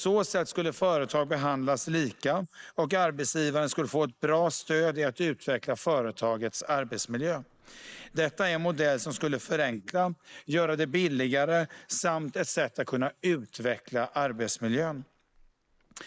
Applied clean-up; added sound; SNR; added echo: neural mask model Resemble Enhance denoiser.